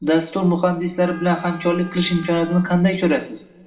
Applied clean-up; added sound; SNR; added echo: none; Wind instrument, woodwind instrument; 20 dB; reverberation time 0.8 s.